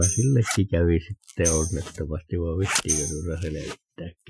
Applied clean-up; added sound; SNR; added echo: classical method Wiener filter.